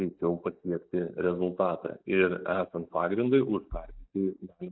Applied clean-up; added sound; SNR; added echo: neural mask model DeepFilterNet 3.